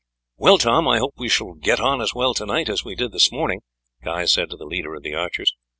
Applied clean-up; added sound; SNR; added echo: none; none; none; none.